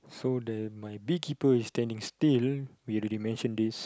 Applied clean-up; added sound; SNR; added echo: none; none; none; none.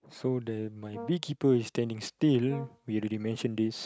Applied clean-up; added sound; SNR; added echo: neural mask model RNNoise.